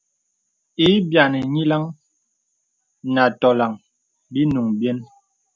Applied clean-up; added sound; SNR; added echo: none; none; none; none.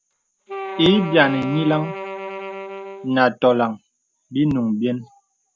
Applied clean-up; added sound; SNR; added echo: none; Wind instrument, woodwind instrument; 11 dB; none.